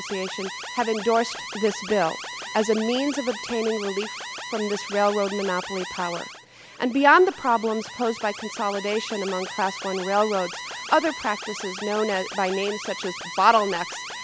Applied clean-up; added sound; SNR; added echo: none; Alarm; 11 dB; none.